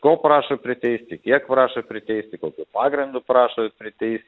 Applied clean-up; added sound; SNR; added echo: none; none; none; none.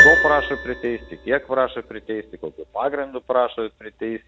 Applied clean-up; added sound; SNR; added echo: none; Piano; -1 dB; none.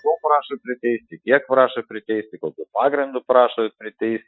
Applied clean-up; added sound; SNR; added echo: classical method Wiener filter.